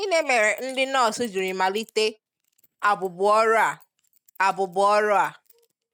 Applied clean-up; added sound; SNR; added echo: neural mask model RNNoise.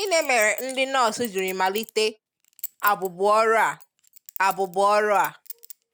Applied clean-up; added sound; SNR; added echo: none; Chink, clink; 18 dB; none.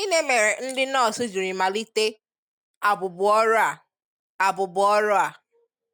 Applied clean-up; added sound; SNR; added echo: none; none; none; none.